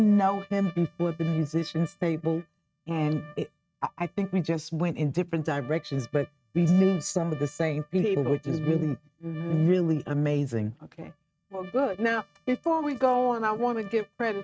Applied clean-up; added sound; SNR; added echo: neural mask model RNNoise.